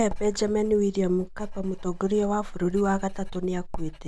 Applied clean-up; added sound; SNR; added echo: none; Writing; 8 dB; none.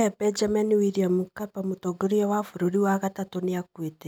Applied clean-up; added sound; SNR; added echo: none; none; none; none.